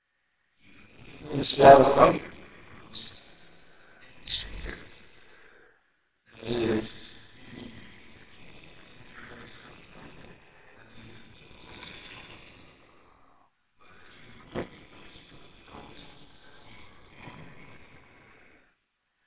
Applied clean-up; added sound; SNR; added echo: neural separator model SepFormer WHAMR!.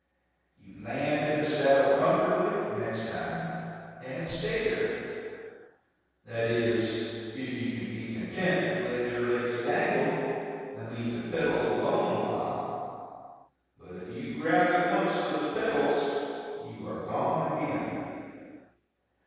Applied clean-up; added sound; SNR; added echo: neural separator model SepFormer DNS4.